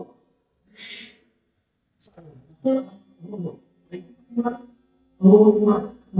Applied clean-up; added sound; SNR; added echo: neural mask model DeepFilterNet 3.